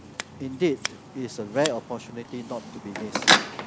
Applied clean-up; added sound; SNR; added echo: none; Scissors; -2 dB; none.